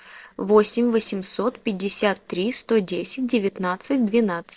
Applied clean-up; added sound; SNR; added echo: neural separator model SepFormer DNS4.